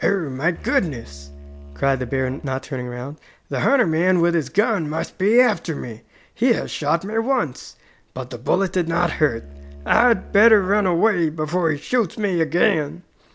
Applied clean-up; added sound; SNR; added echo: none; Musical instrument; 17 dB; none.